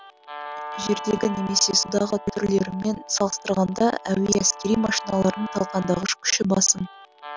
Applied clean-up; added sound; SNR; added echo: none; Guitar; 14 dB; none.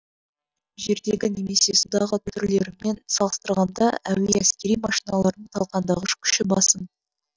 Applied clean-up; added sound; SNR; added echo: neural mask model DeepFilterNet 3.